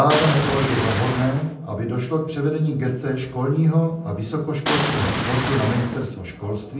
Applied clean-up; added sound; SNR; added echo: none; Boom; 1 dB; reverberation time 0.6 s.